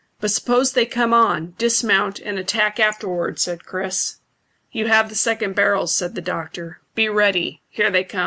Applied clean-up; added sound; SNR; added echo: none; none; none; none.